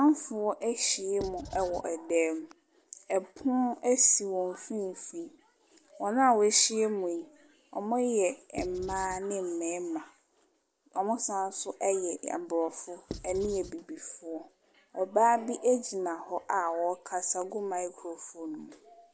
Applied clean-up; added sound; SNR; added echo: none; Writing; 12 dB; none.